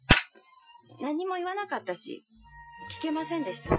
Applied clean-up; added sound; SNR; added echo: classical method Wiener filter.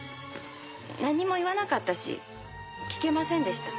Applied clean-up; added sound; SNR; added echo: none; none; none; none.